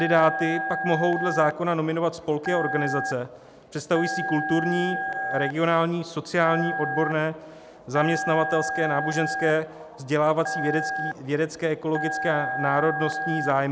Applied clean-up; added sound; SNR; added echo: none; Telephone; 5 dB; none.